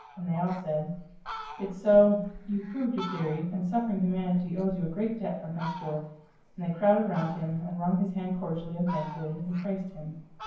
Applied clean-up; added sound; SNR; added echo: none; Fowl; 16 dB; reverberation time 0.9 s.